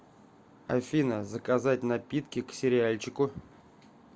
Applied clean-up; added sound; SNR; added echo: none; none; none; none.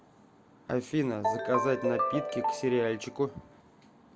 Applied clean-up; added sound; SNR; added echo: none; Ringtone; 1 dB; none.